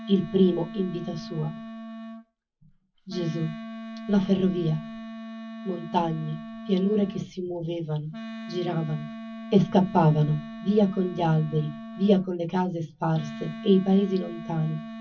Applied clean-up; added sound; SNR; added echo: none; Wind instrument, woodwind instrument; 13 dB; reverberation time 0.3 s.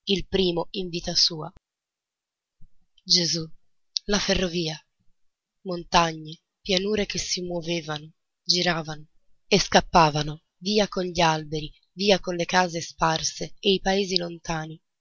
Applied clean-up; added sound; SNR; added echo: none; none; none; none.